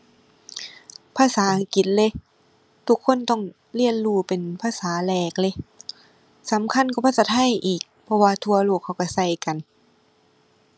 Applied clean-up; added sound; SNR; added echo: none; none; none; none.